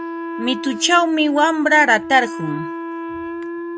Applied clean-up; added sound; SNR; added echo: none; Wind instrument, woodwind instrument; 9 dB; none.